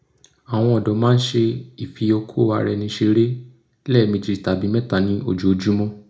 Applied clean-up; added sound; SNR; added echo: none; none; none; reverberation time 0.3 s.